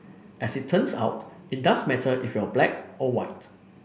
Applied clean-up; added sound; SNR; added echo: none; none; none; none.